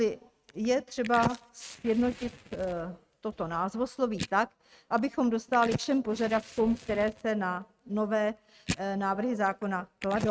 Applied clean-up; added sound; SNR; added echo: neural mask model RNNoise.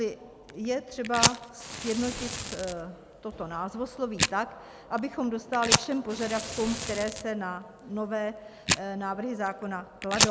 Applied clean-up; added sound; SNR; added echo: none; Fire; 1 dB; none.